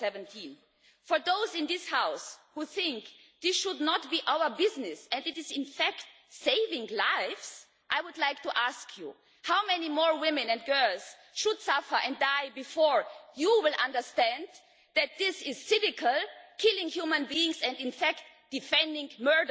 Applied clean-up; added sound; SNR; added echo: none; none; none; none.